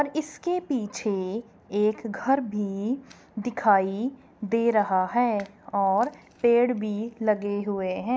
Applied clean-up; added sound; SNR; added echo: none; none; none; none.